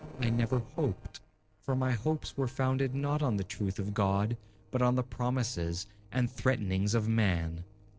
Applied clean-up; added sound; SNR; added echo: neural separator model SepFormer DNS4.